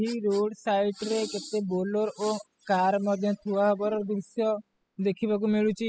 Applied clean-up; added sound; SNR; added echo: classical method spectral subtraction.